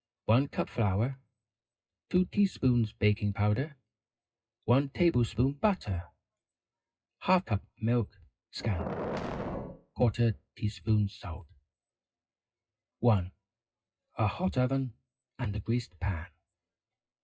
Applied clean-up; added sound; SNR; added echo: classical method WPE with log-MMSE.